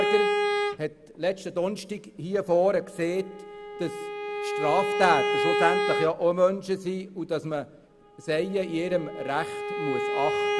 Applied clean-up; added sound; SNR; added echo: none; Bowed string instrument; 2 dB; none.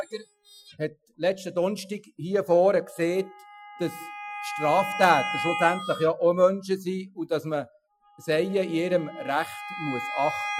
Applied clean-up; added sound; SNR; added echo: classical method Wiener filter.